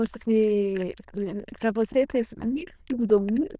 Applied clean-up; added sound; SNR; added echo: neural diffusion model UNIVERSE++.